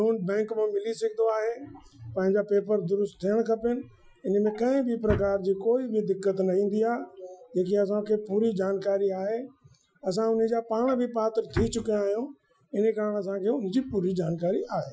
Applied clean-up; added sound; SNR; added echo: classical method Wiener filter.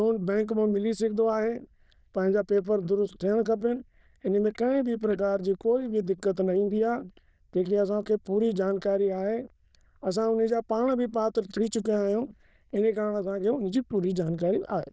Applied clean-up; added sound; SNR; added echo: neural diffusion model UNIVERSE++.